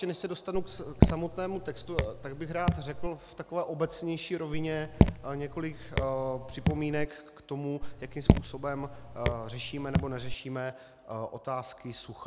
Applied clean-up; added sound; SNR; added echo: none; Raindrop / Drip; -5 dB; none.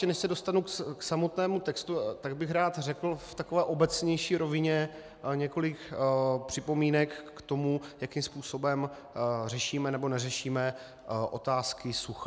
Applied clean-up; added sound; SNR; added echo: none; none; none; none.